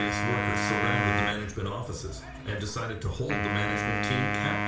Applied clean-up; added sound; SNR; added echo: none; Wind instrument, woodwind instrument; -2 dB; reverberation time 0.4 s.